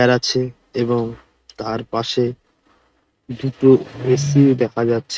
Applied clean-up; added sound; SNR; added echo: neural mask model RNNoise.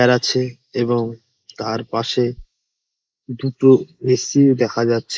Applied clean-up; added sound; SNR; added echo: neural mask model Resemble Enhance denoiser.